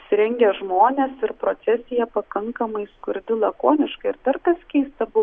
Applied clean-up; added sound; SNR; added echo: none; none; none; none.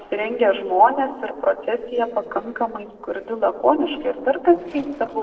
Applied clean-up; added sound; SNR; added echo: neural separator model SepFormer DNS4.